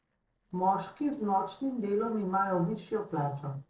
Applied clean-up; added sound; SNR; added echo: neural separator model SepFormer DNS4.